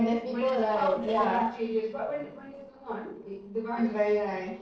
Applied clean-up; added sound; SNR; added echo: neural separator model SepFormer DNS4.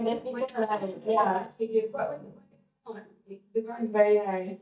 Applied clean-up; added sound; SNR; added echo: neural mask model DeepFilterNet 3.